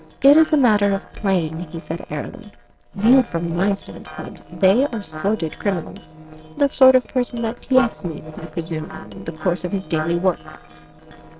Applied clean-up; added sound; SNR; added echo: neural separator model SepFormer DNS4.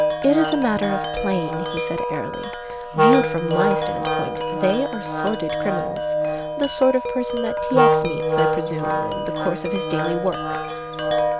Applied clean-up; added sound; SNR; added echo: none; Wind chime + Wind instrument, woodwind instrument; -2 dB; none.